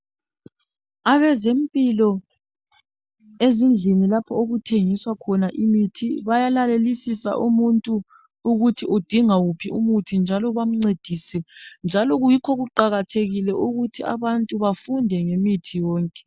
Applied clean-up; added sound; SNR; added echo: none; none; none; none.